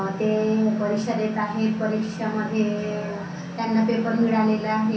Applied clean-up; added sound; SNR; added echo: none; none; none; reverberation time 0.6 s.